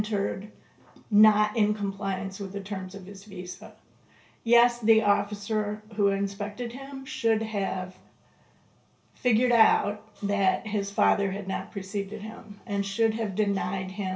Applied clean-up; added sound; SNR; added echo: none; none; none; reverberation time 0.3 s.